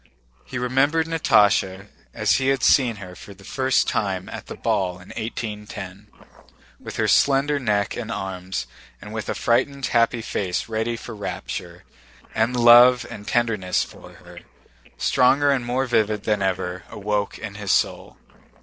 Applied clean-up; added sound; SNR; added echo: neural separator model SepFormer DNS4.